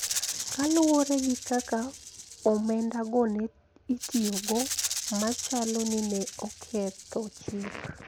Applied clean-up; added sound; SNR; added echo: none; Rattle (instrument); 8 dB; none.